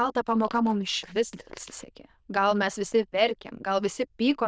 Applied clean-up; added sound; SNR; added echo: neural diffusion model UNIVERSE++.